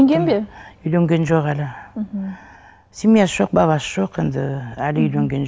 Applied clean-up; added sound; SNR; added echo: none; none; none; none.